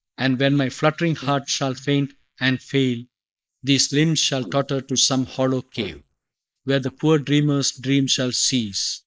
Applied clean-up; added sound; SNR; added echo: neural mask model Resemble Enhance denoiser.